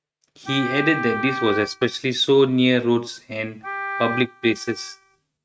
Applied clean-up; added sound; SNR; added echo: neural mask model RNNoise.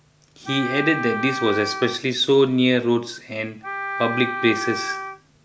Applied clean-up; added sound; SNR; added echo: none; Wind instrument, woodwind instrument; 7 dB; none.